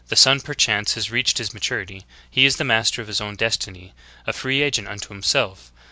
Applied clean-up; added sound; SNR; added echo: none; none; none; none.